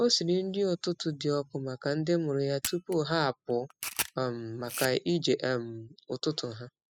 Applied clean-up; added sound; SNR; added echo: classical method spectral subtraction.